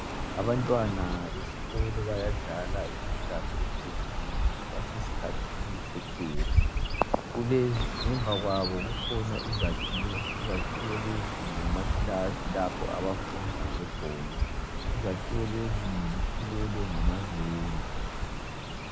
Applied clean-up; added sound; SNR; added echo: none; Chirp, tweet; -2 dB; none.